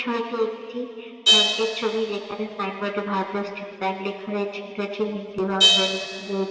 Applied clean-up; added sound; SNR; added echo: none; Crash cymbal; -1 dB; reverberation time 2.8 s.